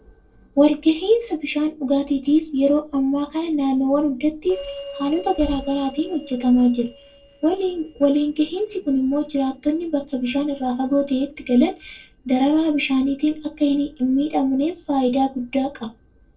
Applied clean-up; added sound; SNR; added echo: neural separator model SepFormer DNS4.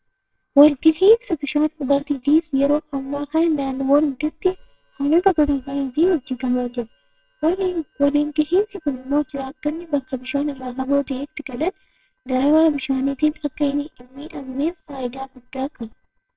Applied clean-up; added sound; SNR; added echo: neural separator model SepFormer WHAMR!.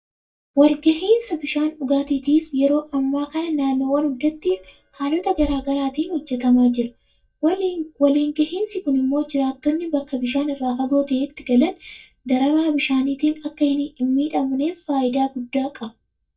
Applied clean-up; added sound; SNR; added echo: neural mask model DeepFilterNet 3.